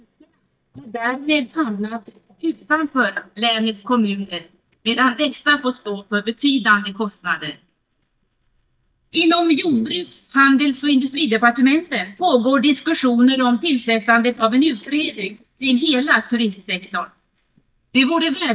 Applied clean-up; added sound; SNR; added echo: neural mask model DeepFilterNet 3.